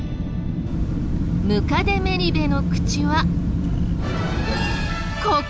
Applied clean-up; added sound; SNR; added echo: none; Wind; -4 dB; none.